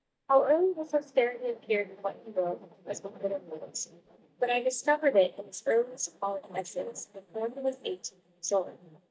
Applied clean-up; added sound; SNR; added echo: neural mask model DeepFilterNet 3.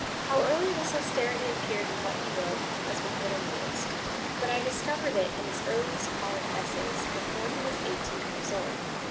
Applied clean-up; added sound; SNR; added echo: none; Water; -1 dB; none.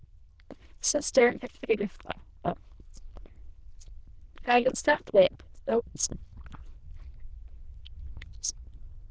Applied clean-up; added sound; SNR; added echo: neural diffusion model UNIVERSE++.